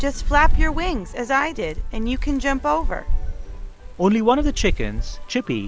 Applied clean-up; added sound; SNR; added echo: none; Thunder / Rain; 0 dB; none.